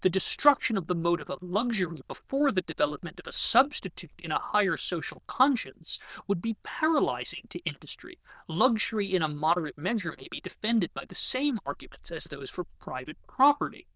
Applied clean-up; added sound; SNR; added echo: neural diffusion model UNIVERSE++.